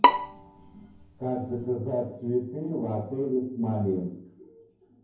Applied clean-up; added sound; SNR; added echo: none; Bowed string instrument; -4 dB; reverberation time 0.9 s.